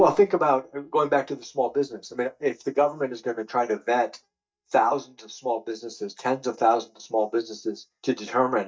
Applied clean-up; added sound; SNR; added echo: neural mask model DeepFilterNet 3.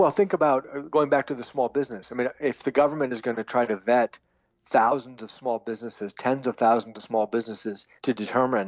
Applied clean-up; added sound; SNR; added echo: none; none; none; none.